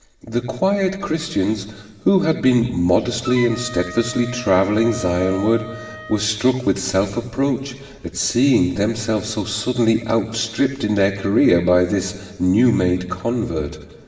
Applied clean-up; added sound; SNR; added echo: none; Wind instrument, woodwind instrument; 14 dB; reverberation time 1.6 s.